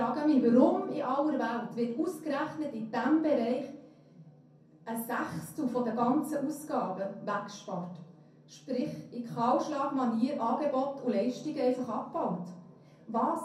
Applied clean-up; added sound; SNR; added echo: none; none; none; reverberation time 0.5 s.